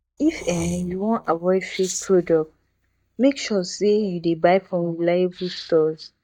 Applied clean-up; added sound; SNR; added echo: neural mask model DeepFilterNet 3.